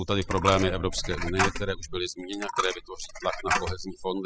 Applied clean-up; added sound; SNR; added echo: classical method spectral subtraction.